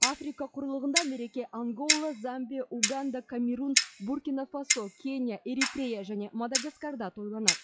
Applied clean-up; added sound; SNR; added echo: classical method log-MMSE.